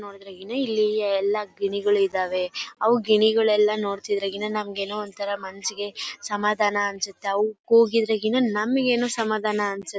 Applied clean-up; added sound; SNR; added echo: none; none; none; none.